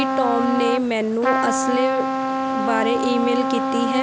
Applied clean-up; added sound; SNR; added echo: none; Trumpet; 0 dB; none.